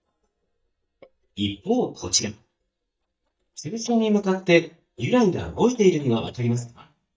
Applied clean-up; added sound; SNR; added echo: neural mask model DeepFilterNet 3.